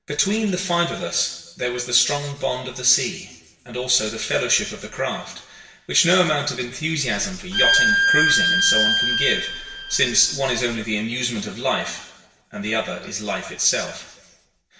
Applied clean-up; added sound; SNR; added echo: none; Bowed string instrument; -3 dB; reverberation time 0.9 s.